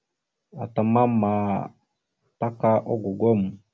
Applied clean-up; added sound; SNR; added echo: none; none; none; none.